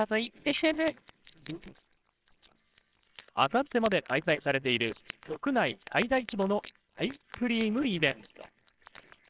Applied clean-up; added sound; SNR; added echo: neural separator model SepFormer WHAMR!.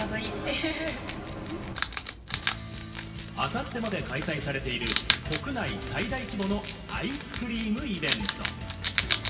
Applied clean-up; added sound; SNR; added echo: none; Wild animals; 3 dB; reverberation time 2.0 s.